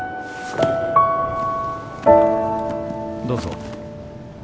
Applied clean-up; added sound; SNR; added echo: none; none; none; none.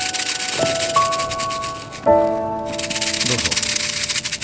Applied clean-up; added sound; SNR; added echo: none; Rattle (instrument); 2 dB; none.